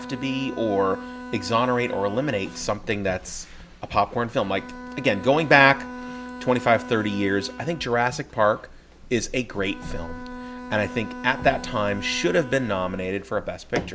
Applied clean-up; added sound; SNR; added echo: none; Bowed string instrument; 14 dB; none.